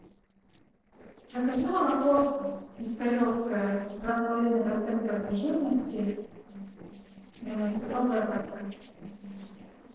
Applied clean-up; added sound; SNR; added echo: neural separator model SepFormer DNS4.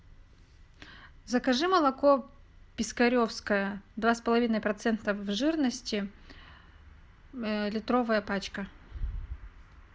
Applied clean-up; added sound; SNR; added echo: none; none; none; none.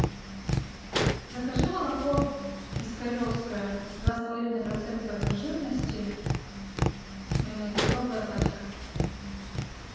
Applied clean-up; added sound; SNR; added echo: none; Tap; -2 dB; reverberation time 1.2 s.